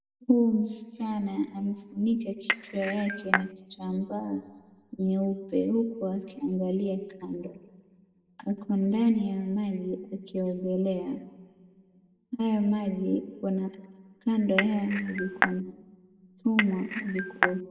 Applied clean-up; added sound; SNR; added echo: none; Cutlery, silverware / Dishes, pots, and pans / Chink, clink; 1 dB; reverberation time 1.3 s.